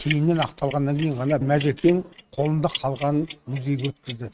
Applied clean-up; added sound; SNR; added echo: neural mask model RNNoise.